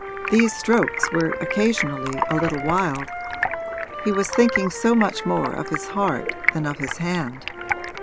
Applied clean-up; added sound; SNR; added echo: none; Wind instrument, woodwind instrument + Stream; 4 dB; none.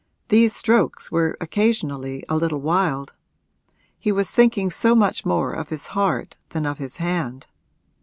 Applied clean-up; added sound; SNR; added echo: none; none; none; none.